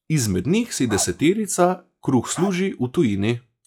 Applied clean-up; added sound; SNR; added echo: classical method log-MMSE.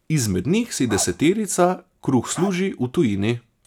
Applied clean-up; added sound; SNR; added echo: none; Bark; 18 dB; none.